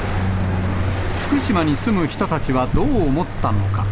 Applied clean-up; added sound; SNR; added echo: none; Car passing by; 3 dB; none.